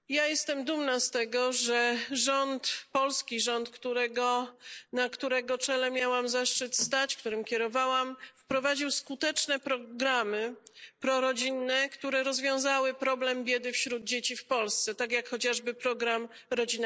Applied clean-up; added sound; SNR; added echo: neural mask model Resemble Enhance denoiser.